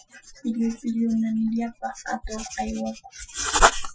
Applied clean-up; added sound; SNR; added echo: classical method Wiener filter.